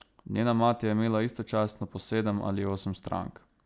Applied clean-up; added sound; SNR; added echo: none; none; none; none.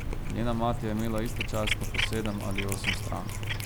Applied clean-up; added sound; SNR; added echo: none; Cat; -2 dB; none.